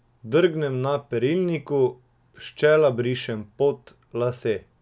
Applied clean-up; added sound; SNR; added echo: none; none; none; none.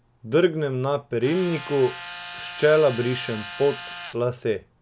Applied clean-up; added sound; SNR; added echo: none; Tools; 13 dB; none.